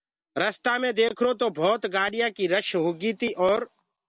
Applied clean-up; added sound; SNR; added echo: none; none; none; none.